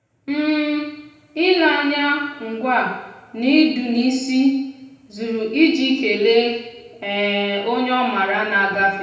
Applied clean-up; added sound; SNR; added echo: none; none; none; reverberation time 0.8 s.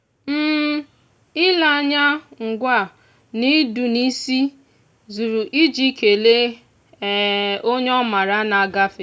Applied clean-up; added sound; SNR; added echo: none; none; none; none.